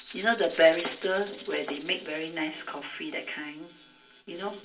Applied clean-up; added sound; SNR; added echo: none; Rattle (instrument); 20 dB; reverberation time 0.3 s.